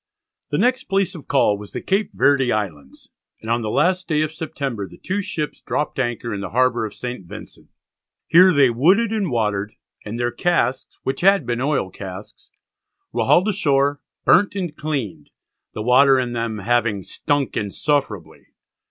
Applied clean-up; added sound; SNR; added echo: none; none; none; none.